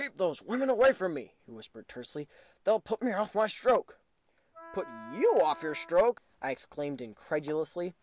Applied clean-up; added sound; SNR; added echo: none; Wind instrument, woodwind instrument; 18 dB; none.